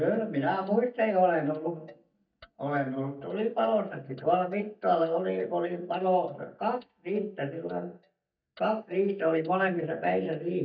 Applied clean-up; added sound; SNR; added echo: neural mask model DeepFilterNet 3.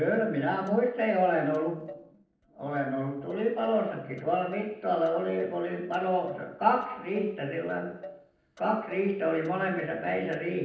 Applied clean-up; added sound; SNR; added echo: neural separator model SepFormer DNS4.